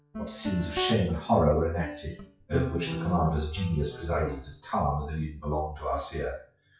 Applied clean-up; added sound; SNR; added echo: classical method WPE with log-MMSE.